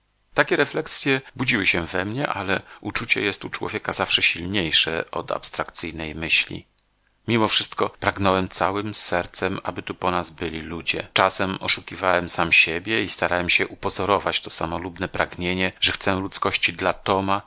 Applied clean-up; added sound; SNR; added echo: none; none; none; none.